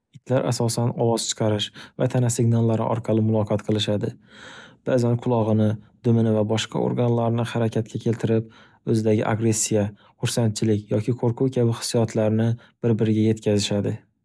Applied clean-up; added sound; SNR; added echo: none; none; none; none.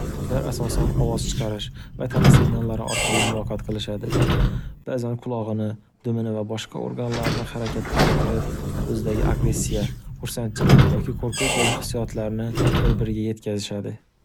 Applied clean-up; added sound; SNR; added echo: none; Squeak / Sliding door; -5 dB; none.